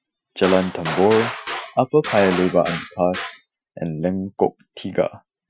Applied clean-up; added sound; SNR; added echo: classical method Wiener filter.